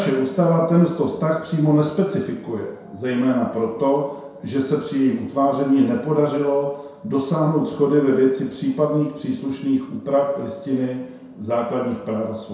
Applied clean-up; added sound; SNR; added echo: none; none; none; reverberation time 0.7 s.